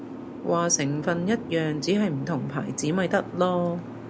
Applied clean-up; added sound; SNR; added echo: none; Boat, Water vehicle; 11 dB; none.